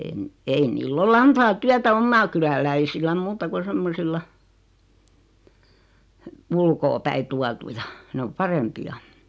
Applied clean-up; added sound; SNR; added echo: none; none; none; none.